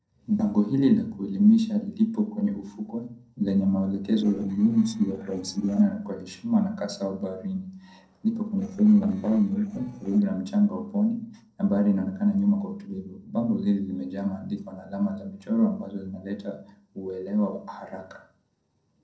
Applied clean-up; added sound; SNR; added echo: neural separator model SepFormer DNS4.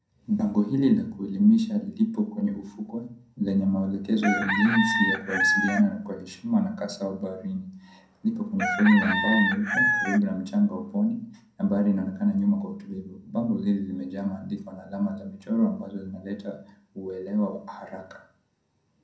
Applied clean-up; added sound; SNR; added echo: none; Chicken, rooster; 2 dB; reverberation time 0.5 s.